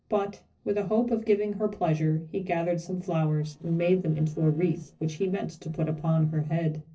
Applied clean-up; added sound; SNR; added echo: neural separator model SepFormer DNS4.